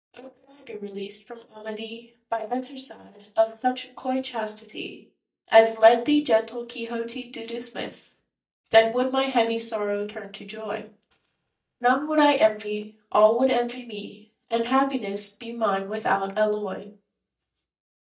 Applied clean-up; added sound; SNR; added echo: neural mask model DeepFilterNet 3.